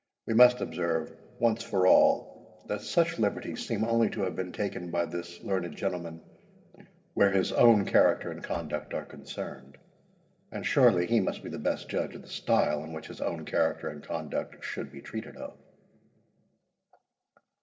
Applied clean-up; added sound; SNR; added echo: neural separator model SepFormer DNS4.